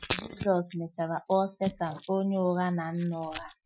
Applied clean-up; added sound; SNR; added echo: classical method Wiener filter.